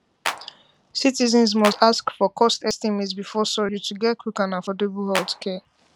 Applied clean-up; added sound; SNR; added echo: none; Clapping; 8 dB; none.